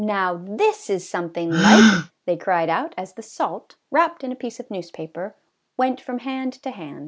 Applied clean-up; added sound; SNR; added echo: none; Gasp; 1 dB; none.